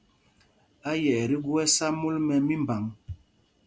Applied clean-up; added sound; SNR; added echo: none; none; none; none.